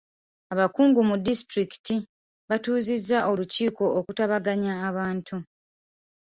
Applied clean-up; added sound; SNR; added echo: none; none; none; none.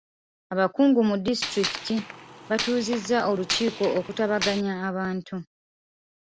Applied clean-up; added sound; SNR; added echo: none; Gunshot, gunfire; 8 dB; none.